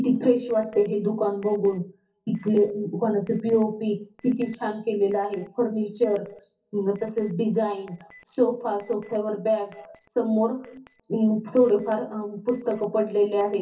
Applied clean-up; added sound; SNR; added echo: neural separator model SepFormer DNS4.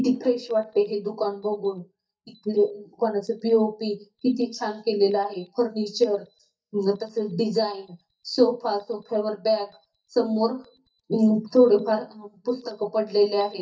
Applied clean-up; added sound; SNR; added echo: neural mask model DeepFilterNet 3.